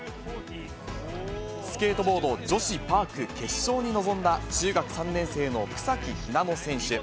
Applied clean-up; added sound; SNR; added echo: none; Bowed string instrument; 17 dB; none.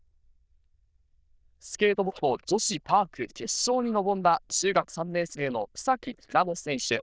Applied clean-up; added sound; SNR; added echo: neural diffusion model UNIVERSE++.